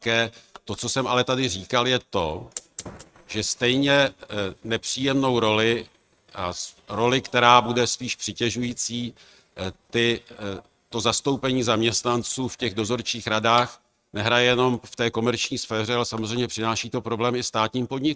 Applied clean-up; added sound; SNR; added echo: neural mask model RNNoise.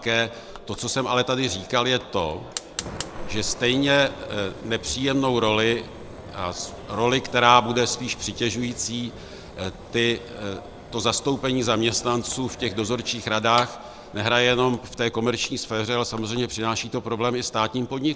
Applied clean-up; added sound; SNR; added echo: none; Fire; 16 dB; none.